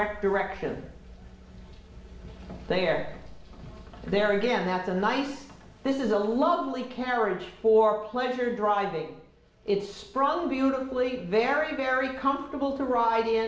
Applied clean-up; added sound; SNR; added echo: none; none; none; reverberation time 0.7 s.